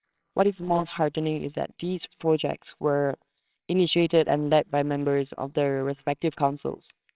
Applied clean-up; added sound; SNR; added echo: neural separator model SepFormer WHAMR!.